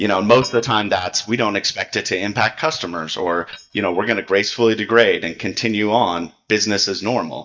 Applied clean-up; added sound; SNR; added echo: neural mask model DeepFilterNet 3.